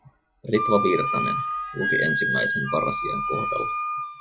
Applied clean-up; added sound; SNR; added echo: classical method log-MMSE.